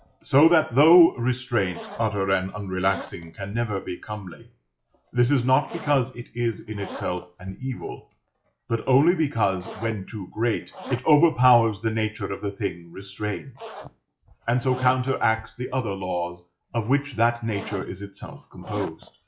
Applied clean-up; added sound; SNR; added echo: classical method log-MMSE.